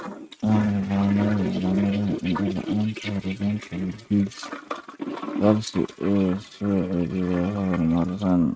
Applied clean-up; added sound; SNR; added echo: neural mask model RNNoise.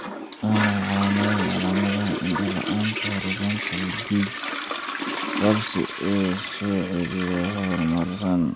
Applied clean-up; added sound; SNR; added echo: none; Toilet flush; 4 dB; none.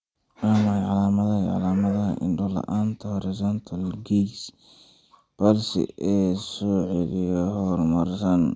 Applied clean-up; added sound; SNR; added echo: none; none; none; none.